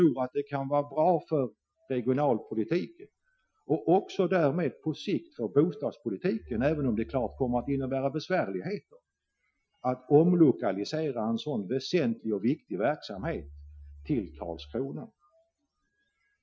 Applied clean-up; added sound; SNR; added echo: classical method Wiener filter.